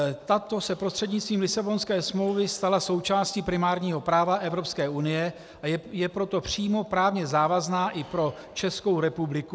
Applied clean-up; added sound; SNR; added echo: none; none; none; none.